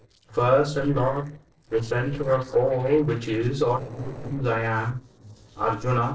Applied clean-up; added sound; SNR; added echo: neural separator model SepFormer DNS4.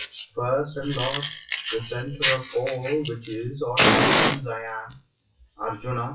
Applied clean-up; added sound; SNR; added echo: classical method WPE with log-MMSE.